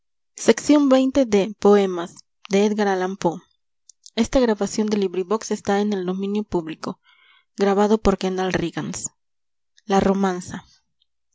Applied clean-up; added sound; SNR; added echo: none; none; none; none.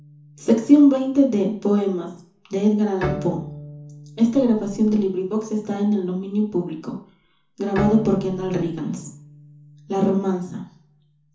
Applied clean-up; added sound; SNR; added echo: none; Bowed string instrument; 15 dB; reverberation time 0.9 s.